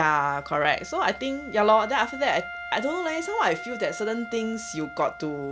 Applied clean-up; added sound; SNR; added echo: none; Wind instrument, woodwind instrument; 13 dB; none.